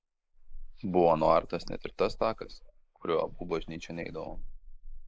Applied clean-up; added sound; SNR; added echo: neural mask model Resemble Enhance denoiser.